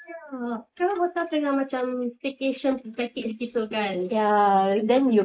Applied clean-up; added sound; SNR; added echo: neural mask model Resemble Enhance denoiser.